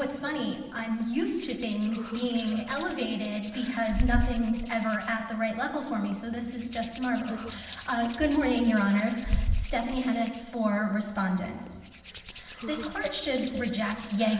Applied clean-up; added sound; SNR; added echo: none; Hands; 7 dB; reverberation time 1.2 s.